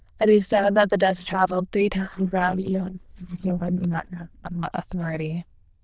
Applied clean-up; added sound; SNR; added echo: neural diffusion model UNIVERSE++.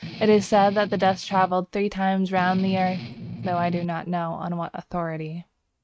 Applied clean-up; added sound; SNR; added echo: neural mask model RNNoise.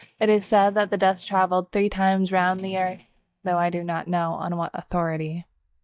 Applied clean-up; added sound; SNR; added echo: neural mask model DeepFilterNet 3.